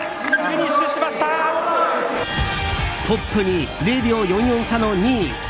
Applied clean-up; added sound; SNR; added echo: none; Alarm; 17 dB; none.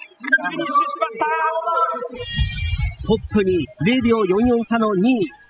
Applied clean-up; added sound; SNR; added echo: classical method spectral subtraction.